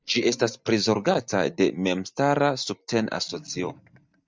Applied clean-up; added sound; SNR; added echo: neural mask model DeepFilterNet 3.